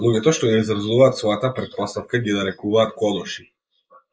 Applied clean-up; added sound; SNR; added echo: neural mask model Resemble Enhance denoiser.